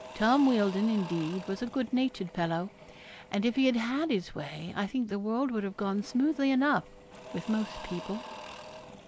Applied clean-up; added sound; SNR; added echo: none; Engine / Drill / Mechanisms; 17 dB; none.